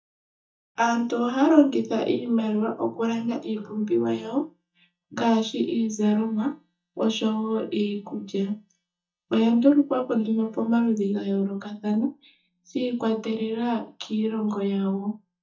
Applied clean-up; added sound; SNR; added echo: neural mask model DeepFilterNet 3.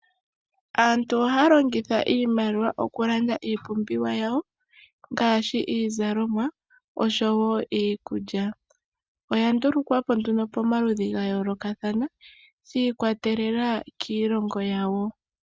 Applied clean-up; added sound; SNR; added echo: none; none; none; none.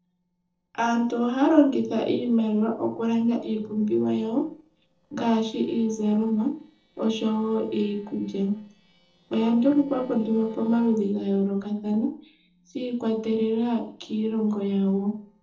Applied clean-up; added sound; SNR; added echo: neural separator model SepFormer DNS4.